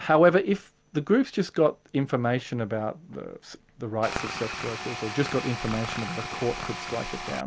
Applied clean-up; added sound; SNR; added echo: none; Tools; 8 dB; none.